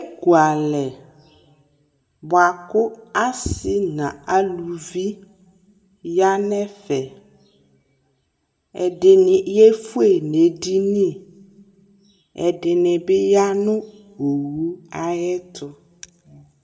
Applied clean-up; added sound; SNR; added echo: none; none; none; reverberation time 0.6 s.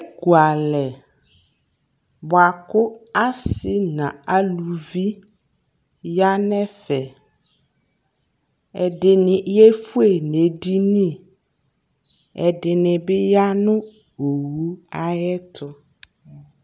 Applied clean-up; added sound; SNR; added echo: none; none; none; none.